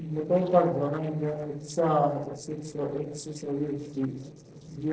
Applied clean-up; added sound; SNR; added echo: neural separator model SepFormer DNS4.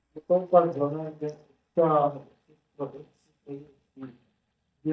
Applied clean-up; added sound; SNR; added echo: neural mask model DeepFilterNet 3.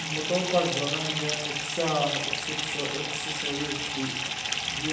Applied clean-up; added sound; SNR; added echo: none; Fill (with liquid) / Bathtub (filling or washing); 0 dB; reverberation time 0.8 s.